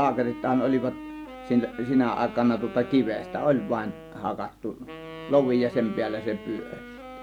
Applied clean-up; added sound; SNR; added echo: none; Wind instrument, woodwind instrument; 14 dB; none.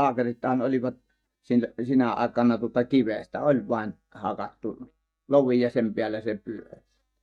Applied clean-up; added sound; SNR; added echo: neural mask model DeepFilterNet 3.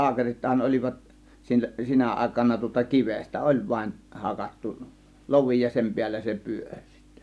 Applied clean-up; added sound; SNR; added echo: none; none; none; none.